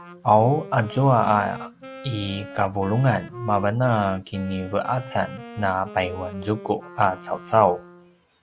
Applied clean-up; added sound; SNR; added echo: none; Wind instrument, woodwind instrument; 17 dB; none.